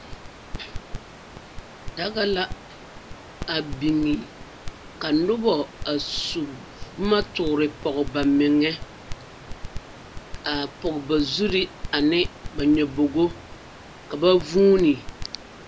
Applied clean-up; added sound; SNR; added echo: none; Crackle; 11 dB; none.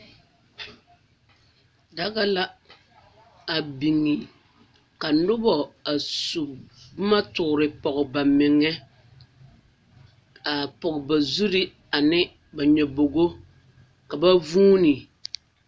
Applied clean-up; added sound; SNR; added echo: none; none; none; none.